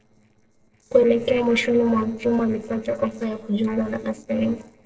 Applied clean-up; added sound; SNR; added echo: neural separator model SepFormer DNS4.